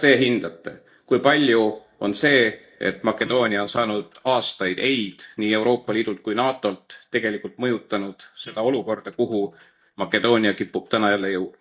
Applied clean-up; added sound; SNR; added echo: neural mask model DeepFilterNet 3.